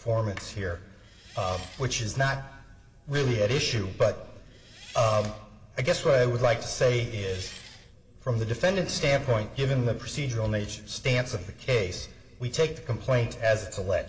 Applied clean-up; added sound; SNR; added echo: none; Engine; 19 dB; reverberation time 1.8 s.